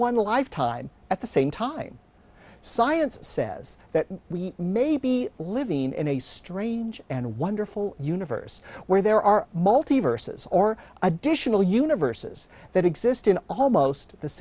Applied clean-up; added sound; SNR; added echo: none; none; none; none.